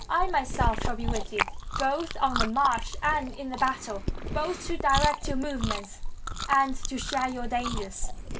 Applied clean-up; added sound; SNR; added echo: none; Chewing, mastication; 2 dB; reverberation time 0.2 s.